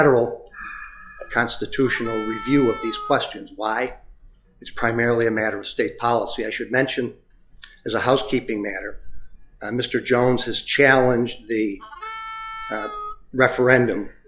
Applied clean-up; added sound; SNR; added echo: classical method log-MMSE.